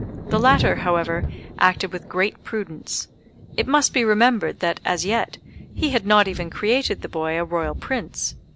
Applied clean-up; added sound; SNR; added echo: none; Thunder; 10 dB; none.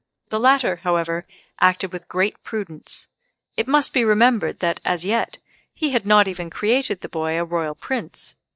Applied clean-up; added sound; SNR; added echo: neural mask model DeepFilterNet 3.